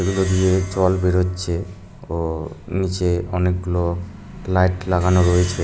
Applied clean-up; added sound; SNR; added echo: none; Plucked string instrument; 20 dB; none.